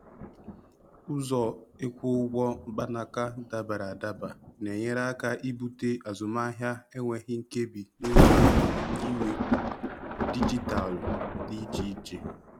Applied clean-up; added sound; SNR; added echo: none; Thunder; -3 dB; none.